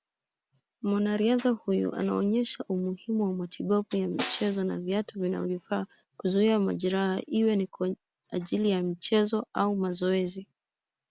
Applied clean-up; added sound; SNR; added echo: none; Snare drum; 11 dB; none.